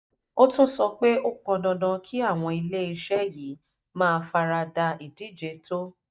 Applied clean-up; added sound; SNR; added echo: neural mask model DeepFilterNet 3.